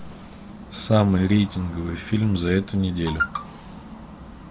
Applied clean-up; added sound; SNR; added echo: none; none; none; none.